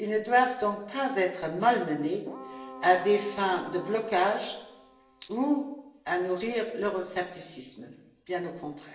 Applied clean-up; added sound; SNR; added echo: none; Keyboard (musical); 16 dB; reverberation time 0.8 s.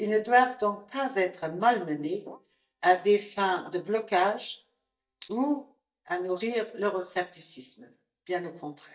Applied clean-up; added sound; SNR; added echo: neural mask model DeepFilterNet 3.